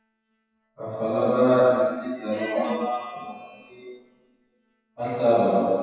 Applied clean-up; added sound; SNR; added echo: classical method WPE with log-MMSE.